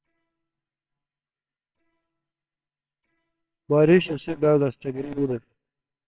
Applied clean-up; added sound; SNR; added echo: neural separator model SepFormer WHAMR!.